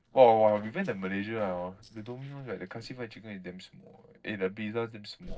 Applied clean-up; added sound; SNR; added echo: neural separator model SepFormer DNS4.